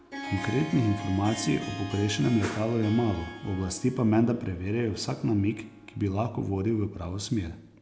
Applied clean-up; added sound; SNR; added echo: none; Harp + Whoosh, swoosh, swish; 13 dB; none.